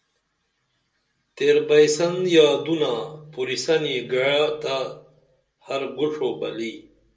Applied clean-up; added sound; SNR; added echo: none; none; none; reverberation time 0.2 s.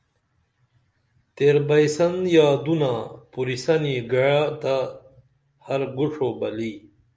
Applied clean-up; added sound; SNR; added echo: none; none; none; none.